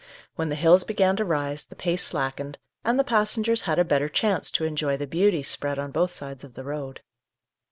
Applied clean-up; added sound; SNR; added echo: none; none; none; none.